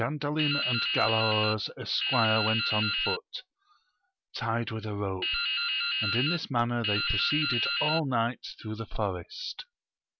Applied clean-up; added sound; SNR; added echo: none; Drip; 0 dB; none.